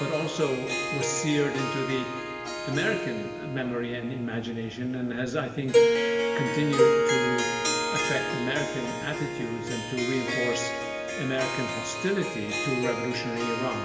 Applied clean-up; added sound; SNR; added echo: none; Harp; -1 dB; reverberation time 2.4 s.